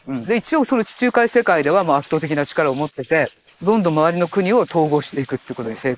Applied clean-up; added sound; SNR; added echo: neural mask model Resemble Enhance denoiser.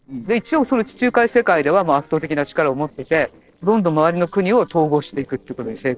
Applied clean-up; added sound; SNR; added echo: neural separator model SepFormer DNS4.